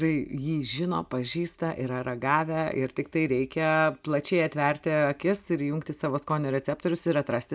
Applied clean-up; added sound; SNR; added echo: none; none; none; none.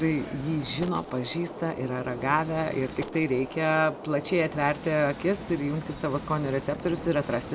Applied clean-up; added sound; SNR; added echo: none; Gunshot, gunfire; 11 dB; none.